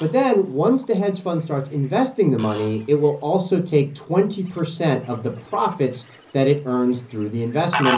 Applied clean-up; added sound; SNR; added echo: none; Fowl; 14 dB; reverberation time 0.5 s.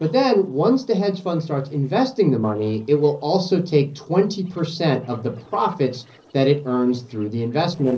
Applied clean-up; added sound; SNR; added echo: neural separator model SepFormer DNS4.